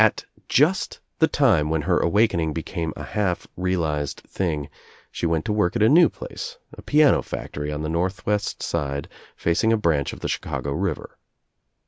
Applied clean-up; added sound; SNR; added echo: none; none; none; none.